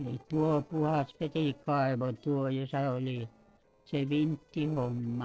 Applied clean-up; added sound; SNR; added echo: neural separator model SepFormer DNS4.